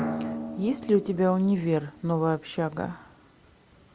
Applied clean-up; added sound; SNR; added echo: none; Drum; 10 dB; none.